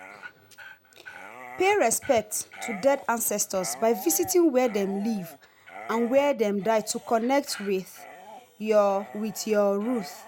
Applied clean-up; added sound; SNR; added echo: none; Dog; 17 dB; none.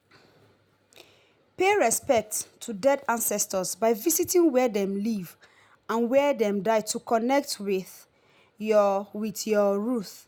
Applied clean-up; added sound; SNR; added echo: none; none; none; none.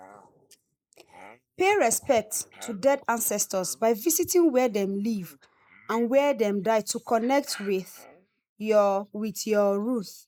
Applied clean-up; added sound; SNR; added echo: neural mask model Resemble Enhance denoiser.